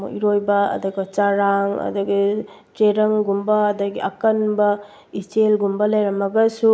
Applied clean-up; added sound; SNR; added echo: none; none; none; none.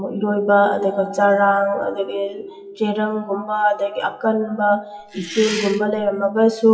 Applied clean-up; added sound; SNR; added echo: classical method WPE with log-MMSE.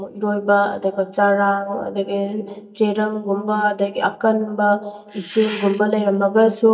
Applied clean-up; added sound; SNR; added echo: neural mask model DeepFilterNet 3.